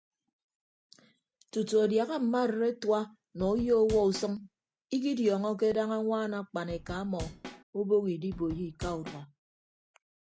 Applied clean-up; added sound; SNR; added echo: none; Drum / Drum kit; 12 dB; none.